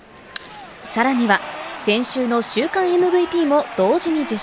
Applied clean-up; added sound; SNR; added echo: none; none; none; none.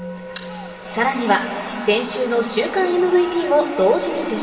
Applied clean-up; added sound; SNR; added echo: none; Musical instrument; 19 dB; reverberation time 2.7 s.